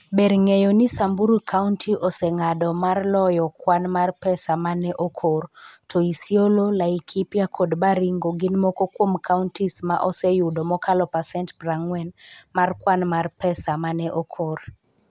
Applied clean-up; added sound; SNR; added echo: none; none; none; none.